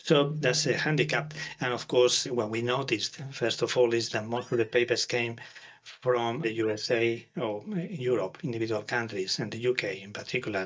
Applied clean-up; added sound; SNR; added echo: neural mask model DeepFilterNet 3.